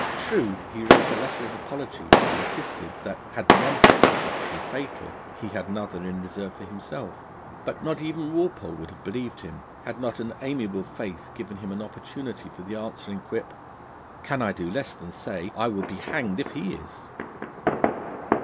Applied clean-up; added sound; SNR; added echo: none; Fireworks; -4 dB; none.